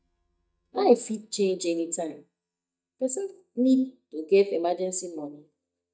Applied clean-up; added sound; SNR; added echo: neural mask model DeepFilterNet 3.